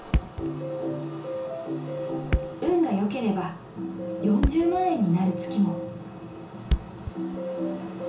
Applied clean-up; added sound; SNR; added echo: none; Thump, thud; 6 dB; reverberation time 0.6 s.